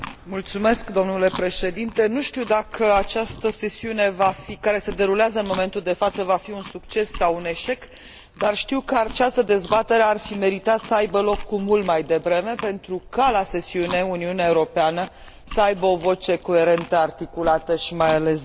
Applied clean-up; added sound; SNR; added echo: none; Chewing, mastication; 16 dB; none.